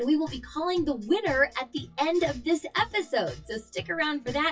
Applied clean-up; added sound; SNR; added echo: classical method WPE with log-MMSE.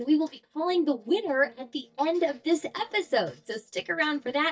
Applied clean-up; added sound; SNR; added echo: neural mask model DeepFilterNet 3.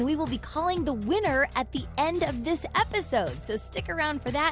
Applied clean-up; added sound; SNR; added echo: none; none; none; none.